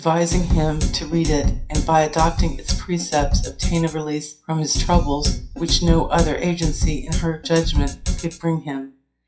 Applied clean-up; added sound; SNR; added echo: classical method WPE with log-MMSE.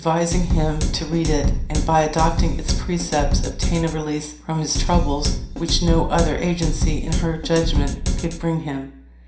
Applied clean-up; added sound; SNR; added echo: none; Drum kit; -1 dB; reverberation time 0.5 s.